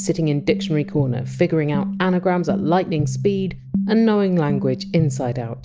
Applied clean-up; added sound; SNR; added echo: none; none; none; none.